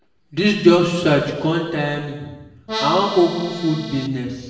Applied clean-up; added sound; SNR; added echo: none; Accordion; 8 dB; reverberation time 1.1 s.